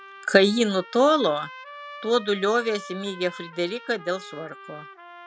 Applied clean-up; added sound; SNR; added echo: none; Trumpet; 18 dB; none.